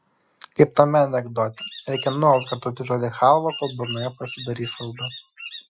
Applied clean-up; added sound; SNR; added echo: classical method Wiener filter.